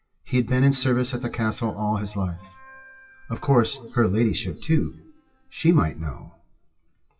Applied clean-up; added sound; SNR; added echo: classical method WPE with log-MMSE.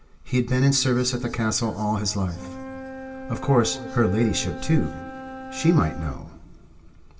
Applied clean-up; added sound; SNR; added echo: none; Wind instrument, woodwind instrument; 14 dB; reverberation time 2.0 s.